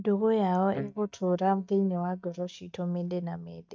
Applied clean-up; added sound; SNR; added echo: neural mask model DeepFilterNet 3.